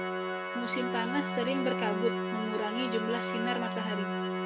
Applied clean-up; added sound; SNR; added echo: none; Organ; -1 dB; none.